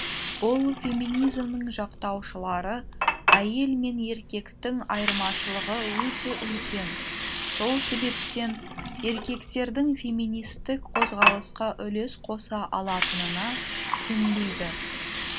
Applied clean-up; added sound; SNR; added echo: none; Water; 0 dB; none.